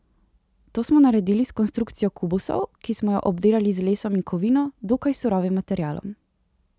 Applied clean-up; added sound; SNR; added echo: none; none; none; none.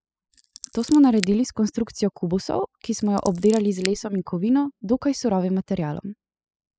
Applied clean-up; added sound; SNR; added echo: classical method spectral subtraction.